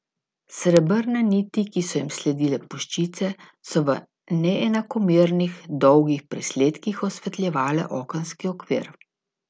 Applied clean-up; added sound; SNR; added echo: none; none; none; none.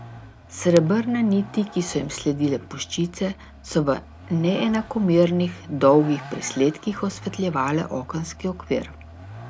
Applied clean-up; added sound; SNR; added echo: none; Vehicle; 18 dB; none.